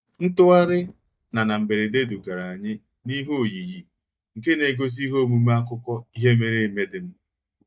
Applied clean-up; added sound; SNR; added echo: neural mask model DeepFilterNet 3.